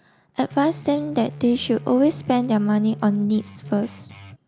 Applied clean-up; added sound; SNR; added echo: none; Guitar; 16 dB; none.